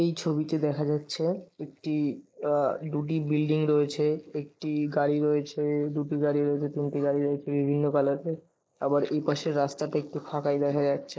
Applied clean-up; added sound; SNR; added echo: neural mask model Resemble Enhance denoiser.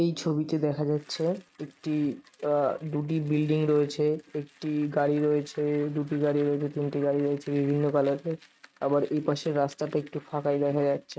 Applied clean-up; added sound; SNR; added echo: neural mask model RNNoise.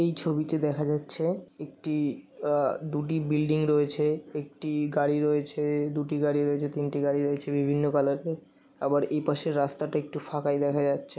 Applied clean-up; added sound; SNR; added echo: none; none; none; none.